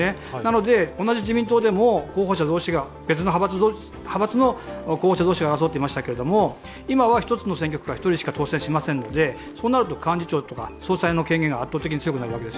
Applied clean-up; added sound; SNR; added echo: none; none; none; none.